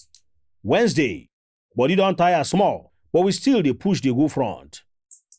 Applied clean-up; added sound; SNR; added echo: neural mask model Resemble Enhance denoiser.